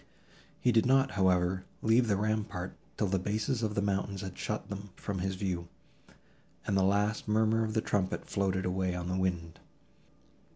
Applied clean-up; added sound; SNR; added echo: none; none; none; none.